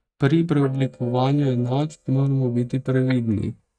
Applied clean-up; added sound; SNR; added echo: neural mask model DeepFilterNet 3.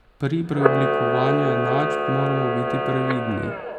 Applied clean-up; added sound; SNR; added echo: none; Camera; -1 dB; none.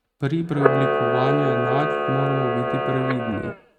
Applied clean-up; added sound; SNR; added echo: neural mask model RNNoise.